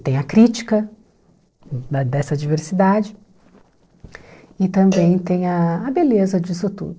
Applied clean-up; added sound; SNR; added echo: neural separator model SepFormer DNS4.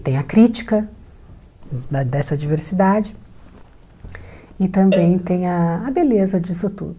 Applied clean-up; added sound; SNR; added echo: none; Cowbell; 11 dB; none.